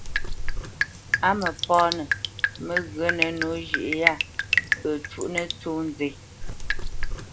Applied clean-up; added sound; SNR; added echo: none; Drip; -1 dB; none.